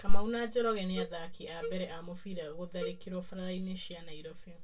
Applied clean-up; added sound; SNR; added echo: none; Wind instrument, woodwind instrument; 14 dB; reverberation time 0.1 s.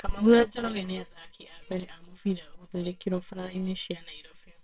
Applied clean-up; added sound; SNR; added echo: neural separator model SepFormer WHAMR!.